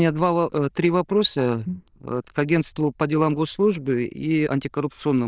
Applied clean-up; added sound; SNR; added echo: neural diffusion model UNIVERSE++.